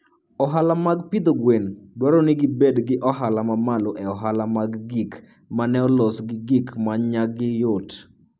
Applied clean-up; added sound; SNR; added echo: none; none; none; none.